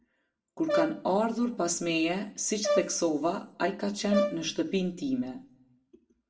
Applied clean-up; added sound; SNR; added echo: none; Brass instrument; 4 dB; reverberation time 0.4 s.